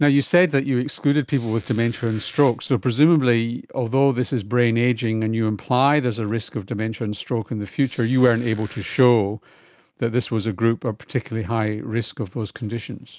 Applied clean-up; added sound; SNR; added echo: none; Squeak; 19 dB; none.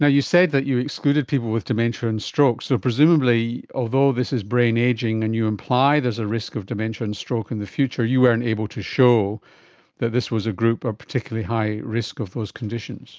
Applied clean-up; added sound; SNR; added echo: none; none; none; none.